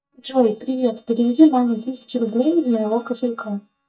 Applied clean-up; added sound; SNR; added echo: neural mask model DeepFilterNet 3.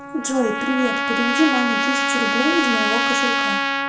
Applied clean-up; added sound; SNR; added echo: none; Trumpet; -2 dB; reverberation time 0.5 s.